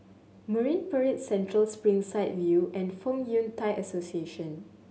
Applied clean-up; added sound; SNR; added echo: none; none; none; none.